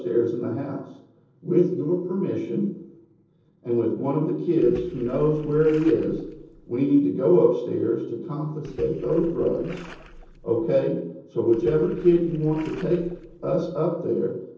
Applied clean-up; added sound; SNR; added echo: neural separator model SepFormer DNS4.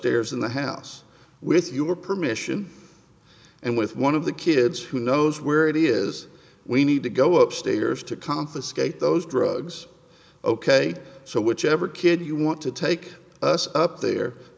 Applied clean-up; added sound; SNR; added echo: none; none; none; none.